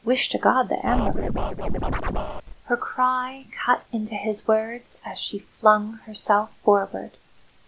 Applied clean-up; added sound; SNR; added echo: none; Scratching (performance technique); 0 dB; none.